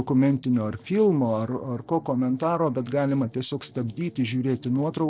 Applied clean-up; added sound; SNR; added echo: neural separator model SepFormer DNS4.